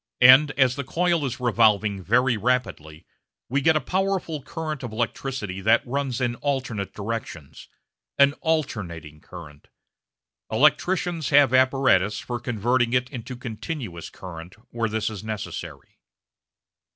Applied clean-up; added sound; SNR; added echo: none; none; none; none.